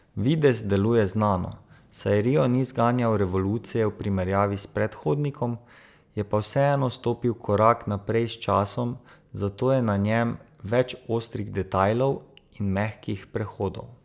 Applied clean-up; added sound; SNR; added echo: none; none; none; none.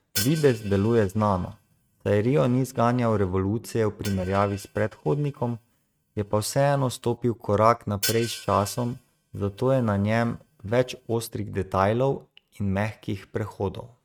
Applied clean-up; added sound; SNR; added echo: neural mask model RNNoise.